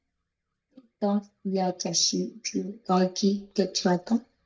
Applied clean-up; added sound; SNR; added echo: neural mask model DeepFilterNet 3.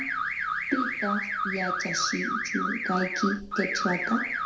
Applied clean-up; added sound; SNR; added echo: none; Alarm / Car; -1 dB; reverberation time 0.6 s.